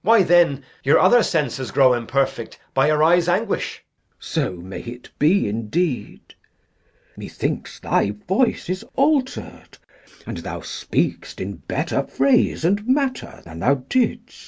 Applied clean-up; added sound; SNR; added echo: none; none; none; none.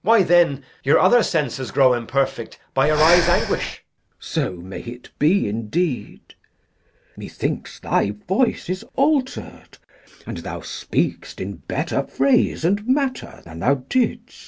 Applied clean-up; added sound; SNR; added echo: none; Breathing; 5 dB; none.